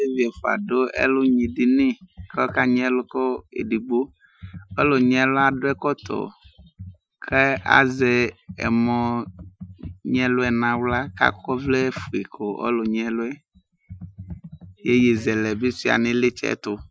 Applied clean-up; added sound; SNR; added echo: classical method Wiener filter.